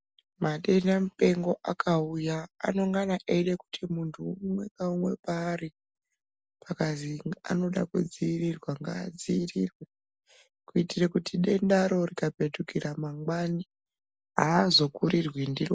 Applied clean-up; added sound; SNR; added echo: none; none; none; none.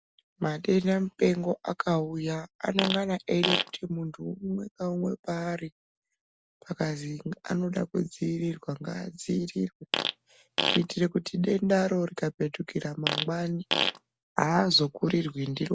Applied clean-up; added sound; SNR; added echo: none; Fart; 2 dB; none.